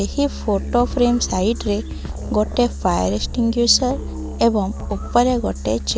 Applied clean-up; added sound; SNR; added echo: none; Musical instrument + Drum kit; 8 dB; none.